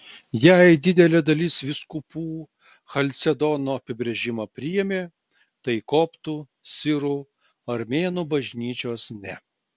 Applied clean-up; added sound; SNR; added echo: none; none; none; none.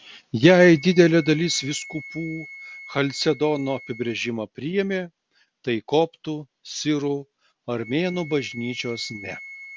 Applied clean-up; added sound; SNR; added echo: none; Wind instrument, woodwind instrument; 19 dB; none.